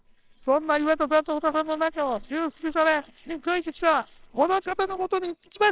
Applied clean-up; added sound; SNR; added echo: neural separator model SepFormer WHAMR!.